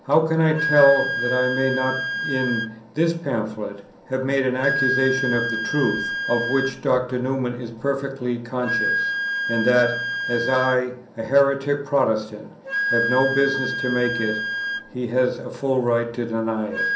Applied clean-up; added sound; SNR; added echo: none; Wind instrument, woodwind instrument; 5 dB; reverberation time 0.6 s.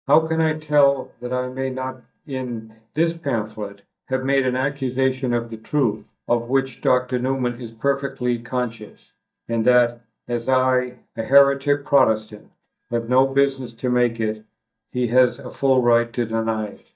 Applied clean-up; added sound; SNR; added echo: neural mask model DeepFilterNet 3.